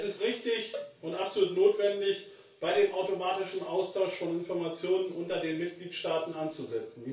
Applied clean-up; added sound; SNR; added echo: none; Cowbell; 17 dB; reverberation time 0.3 s.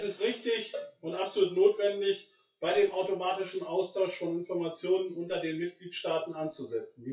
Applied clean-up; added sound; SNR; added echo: classical method WPE with log-MMSE.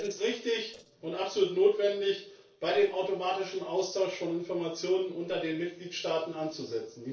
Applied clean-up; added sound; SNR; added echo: neural separator model SepFormer DNS4.